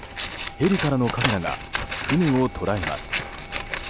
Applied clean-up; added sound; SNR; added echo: none; Scissors; 5 dB; none.